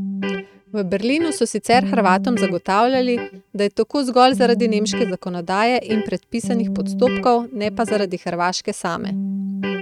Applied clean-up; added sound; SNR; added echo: neural mask model RNNoise.